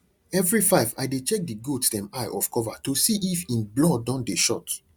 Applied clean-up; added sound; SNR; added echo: none; none; none; none.